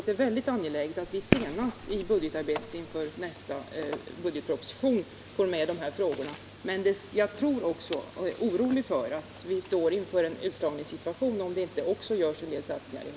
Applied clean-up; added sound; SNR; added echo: none; Fireworks; 4 dB; none.